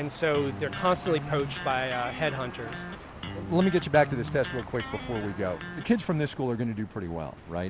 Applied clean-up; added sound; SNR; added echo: none; Electric guitar; 10 dB; none.